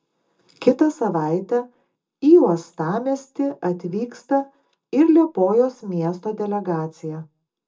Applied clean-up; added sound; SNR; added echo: none; none; none; reverberation time 0.2 s.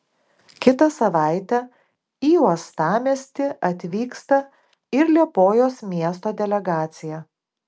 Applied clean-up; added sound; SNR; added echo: none; none; none; none.